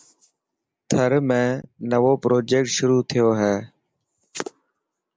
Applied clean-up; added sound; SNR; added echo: none; none; none; none.